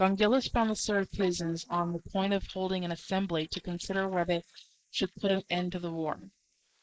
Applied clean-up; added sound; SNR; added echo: neural mask model Resemble Enhance denoiser.